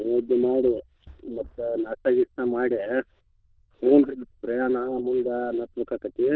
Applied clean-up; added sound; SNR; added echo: neural diffusion model UNIVERSE++.